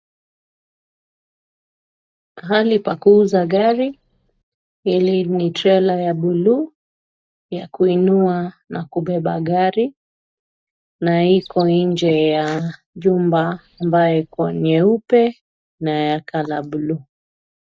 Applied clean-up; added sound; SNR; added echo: neural mask model DeepFilterNet 3.